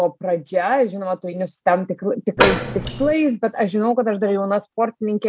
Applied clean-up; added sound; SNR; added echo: none; Door; -1 dB; none.